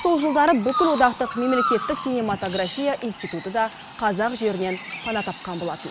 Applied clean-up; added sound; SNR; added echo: none; Chirp, tweet; 8 dB; none.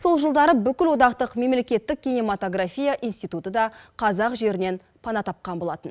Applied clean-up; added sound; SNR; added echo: none; none; none; none.